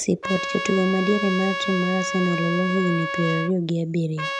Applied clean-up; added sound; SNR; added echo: none; Trumpet; 6 dB; none.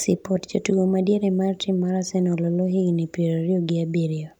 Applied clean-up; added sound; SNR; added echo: none; none; none; none.